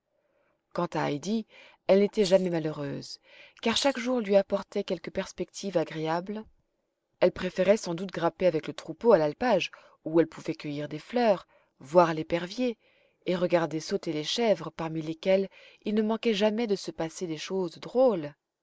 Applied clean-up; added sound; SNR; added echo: neural mask model Resemble Enhance denoiser.